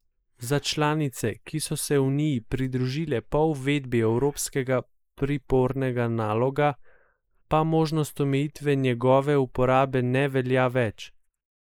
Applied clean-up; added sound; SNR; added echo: neural mask model Resemble Enhance denoiser.